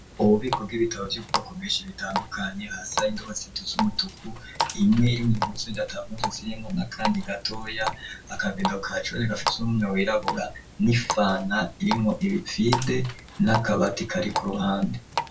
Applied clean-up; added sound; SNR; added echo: none; Water tap, faucet; 8 dB; reverberation time 0.2 s.